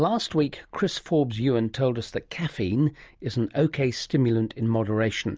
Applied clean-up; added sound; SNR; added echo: none; none; none; none.